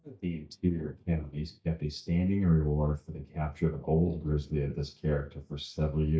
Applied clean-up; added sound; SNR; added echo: neural mask model DeepFilterNet 3.